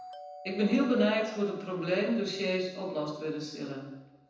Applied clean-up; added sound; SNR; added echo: none; Doorbell; 20 dB; reverberation time 0.8 s.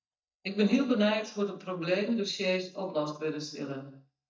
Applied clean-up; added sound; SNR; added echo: neural mask model DeepFilterNet 3.